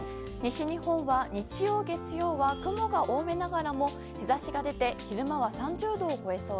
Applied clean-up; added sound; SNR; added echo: none; none; none; none.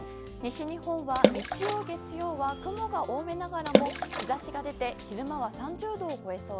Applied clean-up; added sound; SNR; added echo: none; Water / Splash, splatter; -3 dB; none.